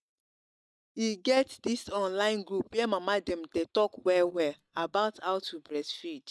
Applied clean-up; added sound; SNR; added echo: neural mask model DeepFilterNet 3.